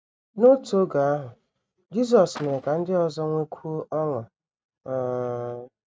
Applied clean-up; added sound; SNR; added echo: neural mask model RNNoise.